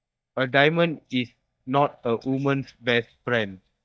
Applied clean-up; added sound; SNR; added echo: neural mask model DeepFilterNet 3.